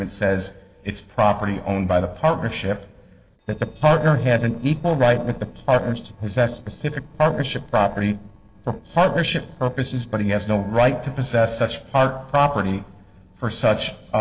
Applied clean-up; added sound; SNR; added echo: neural separator model SepFormer DNS4.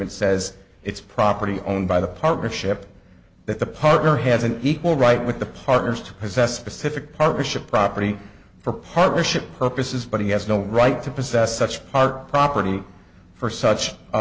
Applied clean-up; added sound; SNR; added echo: none; none; none; none.